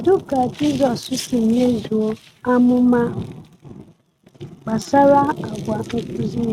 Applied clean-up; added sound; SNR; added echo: neural mask model RNNoise.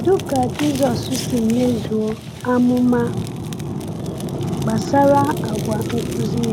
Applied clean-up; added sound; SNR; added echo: none; Fire; 4 dB; none.